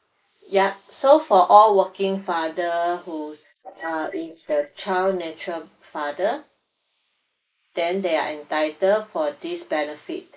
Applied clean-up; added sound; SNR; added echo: neural mask model Resemble Enhance denoiser.